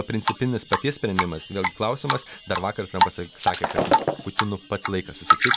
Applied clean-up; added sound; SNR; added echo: none; Drip + Shatter; -3 dB; none.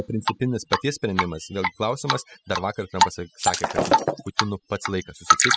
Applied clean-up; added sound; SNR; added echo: classical method spectral subtraction.